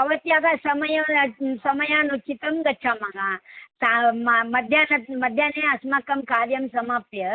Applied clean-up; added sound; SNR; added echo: none; none; none; none.